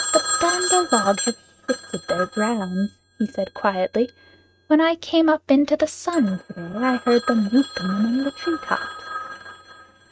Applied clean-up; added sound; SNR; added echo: neural mask model RNNoise.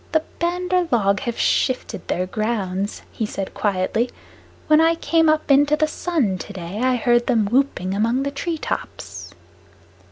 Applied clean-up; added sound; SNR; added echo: none; none; none; none.